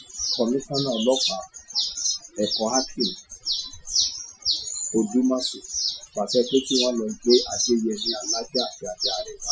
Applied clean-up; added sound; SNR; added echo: classical method Wiener filter.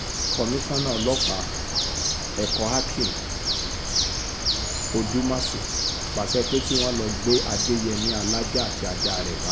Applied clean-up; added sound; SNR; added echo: none; Bird; -2 dB; none.